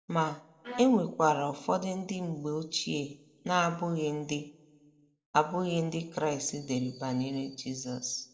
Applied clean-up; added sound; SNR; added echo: none; Bowed string instrument; 14 dB; reverberation time 0.4 s.